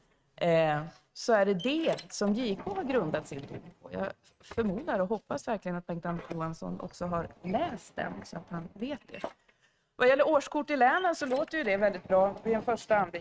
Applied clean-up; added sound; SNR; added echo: neural mask model RNNoise.